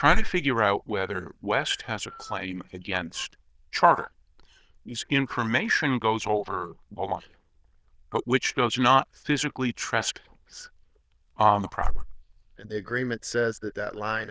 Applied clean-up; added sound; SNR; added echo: neural diffusion model UNIVERSE++.